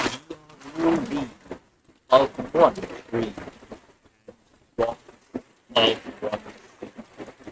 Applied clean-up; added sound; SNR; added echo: neural mask model RNNoise.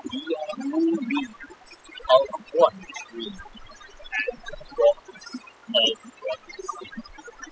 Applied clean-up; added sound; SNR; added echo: classical method spectral subtraction.